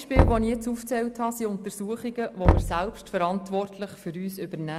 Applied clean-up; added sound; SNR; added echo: none; Knock; 0 dB; none.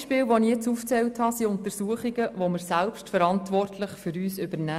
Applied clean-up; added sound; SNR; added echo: none; none; none; none.